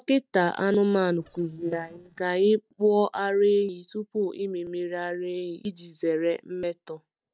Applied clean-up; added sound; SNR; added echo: neural mask model DeepFilterNet 3.